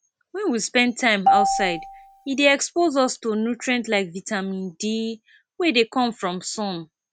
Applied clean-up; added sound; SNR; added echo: none; Marimba, xylophone; 1 dB; none.